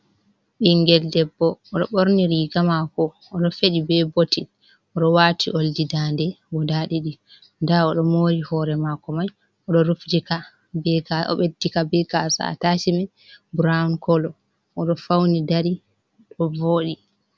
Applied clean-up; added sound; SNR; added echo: none; none; none; none.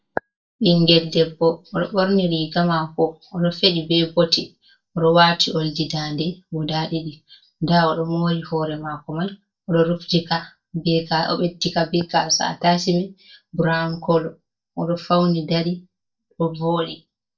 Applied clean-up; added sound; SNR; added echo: neural mask model DeepFilterNet 3.